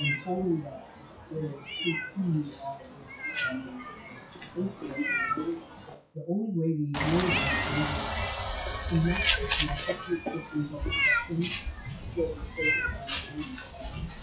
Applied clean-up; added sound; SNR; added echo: classical method WPE with log-MMSE.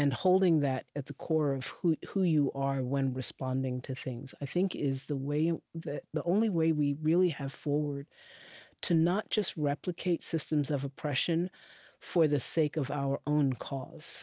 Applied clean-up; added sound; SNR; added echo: none; none; none; none.